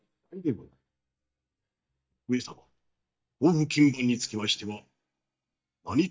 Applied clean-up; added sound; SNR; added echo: neural mask model DeepFilterNet 3.